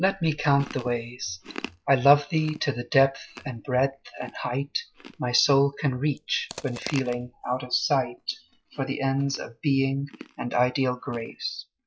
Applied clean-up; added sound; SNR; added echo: classical method log-MMSE.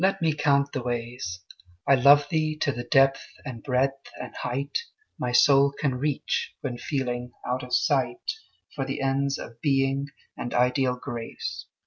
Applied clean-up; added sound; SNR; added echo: none; none; none; none.